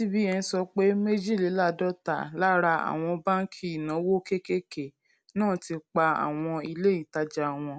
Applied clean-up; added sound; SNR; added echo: none; none; none; none.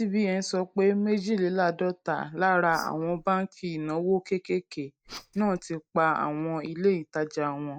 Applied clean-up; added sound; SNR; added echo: neural mask model DeepFilterNet 3.